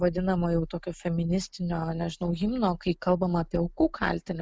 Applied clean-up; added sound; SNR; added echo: none; none; none; none.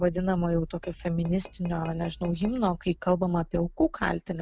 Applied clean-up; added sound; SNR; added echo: none; Tap / Glass; 19 dB; none.